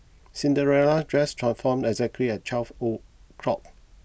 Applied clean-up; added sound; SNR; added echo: none; none; none; none.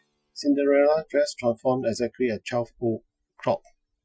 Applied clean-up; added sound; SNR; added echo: classical method Wiener filter.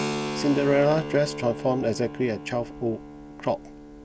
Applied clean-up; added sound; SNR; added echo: none; Keyboard (musical); 8 dB; none.